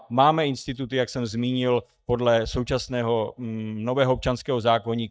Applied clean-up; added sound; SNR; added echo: neural mask model DeepFilterNet 3.